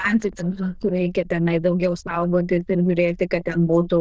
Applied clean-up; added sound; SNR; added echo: neural diffusion model UNIVERSE++.